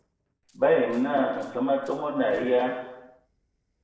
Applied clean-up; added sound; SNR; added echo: neural separator model SepFormer DNS4.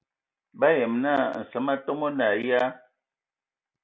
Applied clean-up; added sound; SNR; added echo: none; none; none; none.